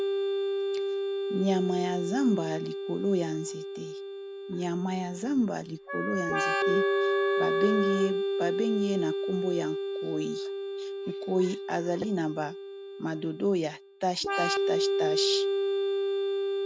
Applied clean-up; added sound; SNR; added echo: none; Organ + Wind instrument, woodwind instrument; -1 dB; none.